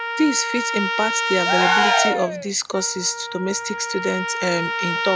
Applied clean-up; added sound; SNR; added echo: none; Trumpet + Cheering; -1 dB; none.